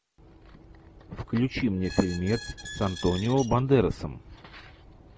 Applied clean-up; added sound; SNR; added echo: none; Squeak; 15 dB; none.